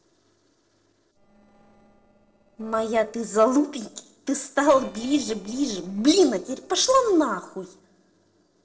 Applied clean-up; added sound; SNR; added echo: neural separator model SepFormer DNS4.